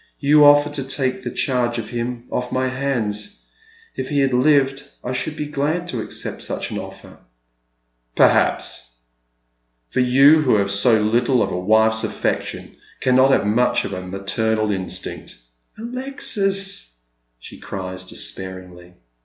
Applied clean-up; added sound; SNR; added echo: none; none; none; none.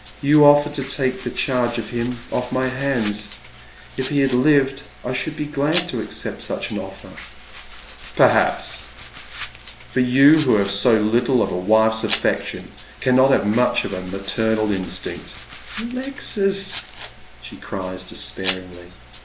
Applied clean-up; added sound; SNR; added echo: none; Domestic sounds, home sounds; 15 dB; none.